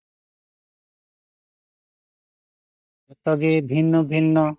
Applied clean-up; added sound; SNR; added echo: neural mask model DeepFilterNet 3.